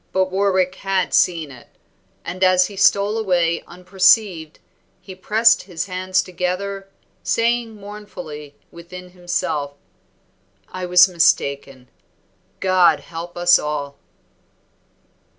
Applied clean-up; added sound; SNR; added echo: none; none; none; none.